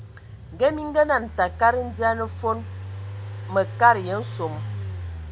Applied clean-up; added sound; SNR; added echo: none; Engine; 10 dB; none.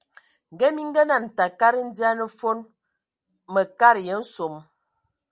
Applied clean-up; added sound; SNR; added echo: none; none; none; none.